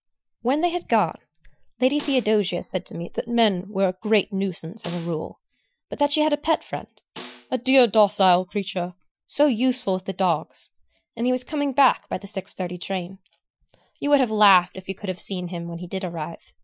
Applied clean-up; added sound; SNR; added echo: classical method Wiener filter.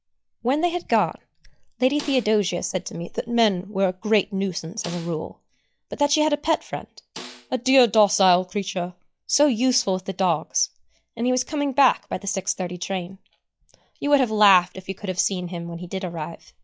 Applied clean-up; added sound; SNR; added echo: classical method log-MMSE.